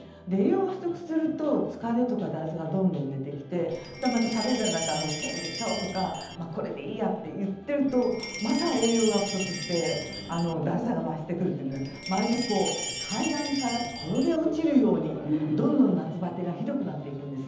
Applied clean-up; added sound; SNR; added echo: none; Chime; 10 dB; reverberation time 0.9 s.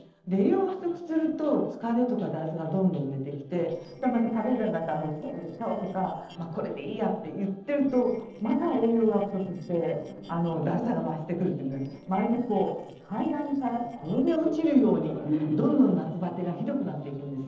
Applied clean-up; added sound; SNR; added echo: neural separator model SepFormer DNS4.